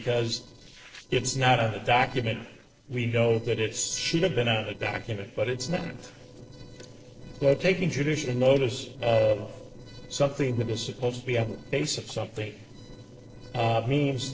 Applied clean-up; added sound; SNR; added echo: neural separator model SepFormer DNS4.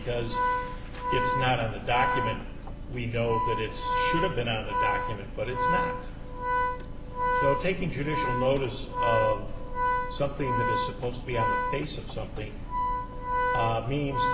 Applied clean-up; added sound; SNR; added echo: none; Organ; 0 dB; none.